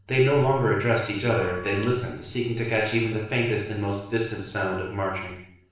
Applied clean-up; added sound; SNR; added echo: none; Wind instrument, woodwind instrument; 20 dB; reverberation time 0.7 s.